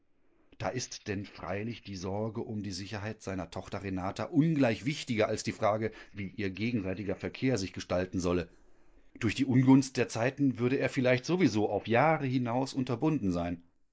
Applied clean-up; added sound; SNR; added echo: neural mask model Resemble Enhance denoiser.